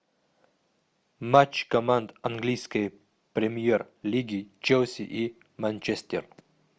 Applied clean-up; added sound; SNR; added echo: none; none; none; none.